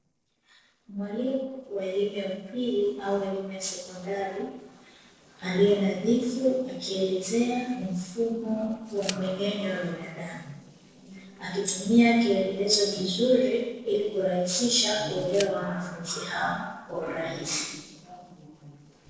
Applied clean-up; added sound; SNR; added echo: neural separator model SepFormer DNS4.